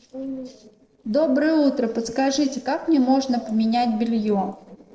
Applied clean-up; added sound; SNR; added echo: neural separator model SepFormer DNS4.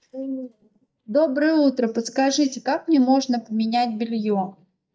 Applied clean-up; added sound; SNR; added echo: neural mask model DeepFilterNet 3.